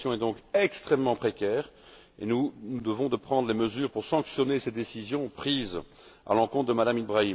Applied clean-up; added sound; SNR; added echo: none; none; none; none.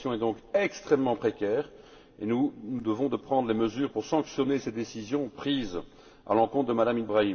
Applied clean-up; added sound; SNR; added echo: none; none; none; reverberation time 2.4 s.